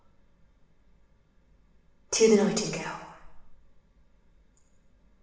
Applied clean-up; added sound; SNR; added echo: none; none; none; reverberation time 0.9 s.